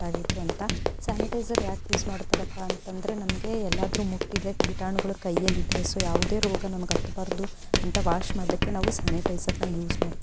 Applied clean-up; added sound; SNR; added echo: none; Writing + Run; -4 dB; none.